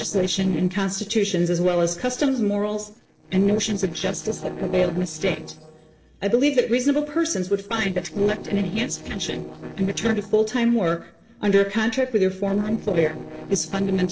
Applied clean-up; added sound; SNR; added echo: neural separator model SepFormer DNS4.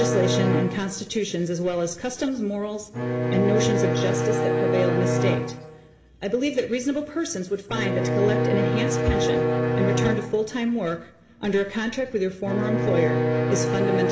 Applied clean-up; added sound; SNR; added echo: none; Bowed string instrument; -1 dB; reverberation time 0.9 s.